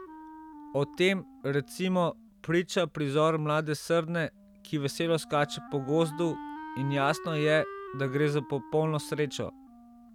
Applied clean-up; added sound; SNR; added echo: none; Wind instrument, woodwind instrument; 16 dB; none.